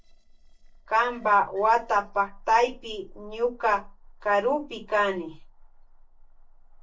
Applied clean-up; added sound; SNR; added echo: neural separator model SepFormer DNS4.